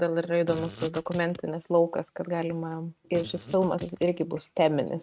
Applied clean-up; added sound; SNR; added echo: neural mask model RNNoise.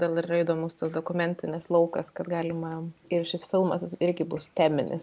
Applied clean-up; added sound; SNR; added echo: none; none; none; none.